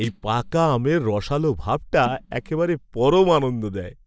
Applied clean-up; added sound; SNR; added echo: neural mask model DeepFilterNet 3.